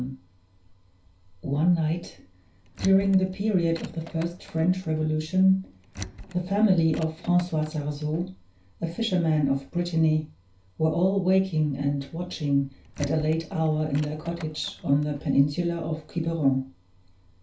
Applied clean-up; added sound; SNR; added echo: none; Door; 18 dB; reverberation time 0.2 s.